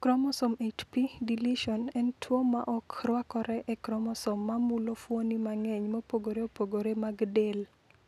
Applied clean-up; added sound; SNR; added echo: none; none; none; none.